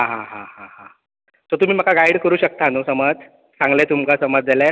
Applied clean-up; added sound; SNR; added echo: none; none; none; none.